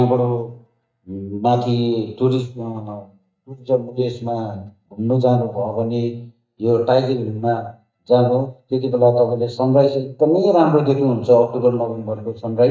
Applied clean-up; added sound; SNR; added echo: neural mask model DeepFilterNet 3.